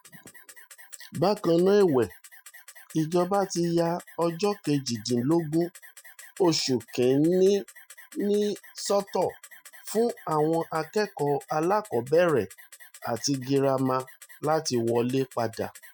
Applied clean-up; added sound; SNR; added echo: classical method Wiener filter.